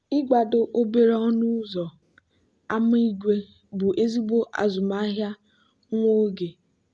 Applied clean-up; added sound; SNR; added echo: none; none; none; none.